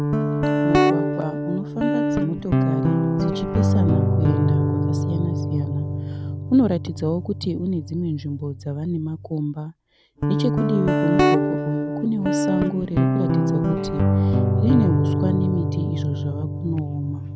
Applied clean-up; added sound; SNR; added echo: none; Guitar; -4 dB; none.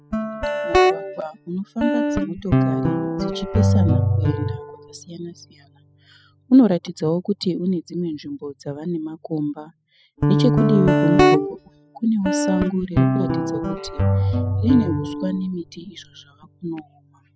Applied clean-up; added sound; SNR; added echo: classical method spectral subtraction.